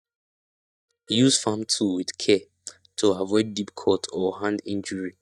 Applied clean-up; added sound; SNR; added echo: neural mask model DeepFilterNet 3.